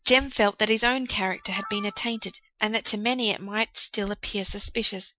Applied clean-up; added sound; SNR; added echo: classical method Wiener filter.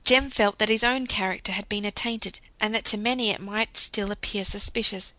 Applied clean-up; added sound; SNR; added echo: none; none; none; none.